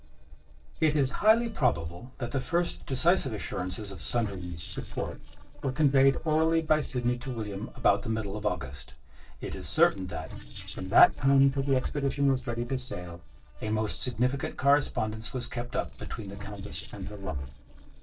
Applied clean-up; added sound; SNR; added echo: neural separator model SepFormer DNS4.